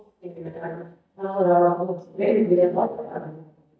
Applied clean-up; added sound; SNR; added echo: neural mask model DeepFilterNet 3.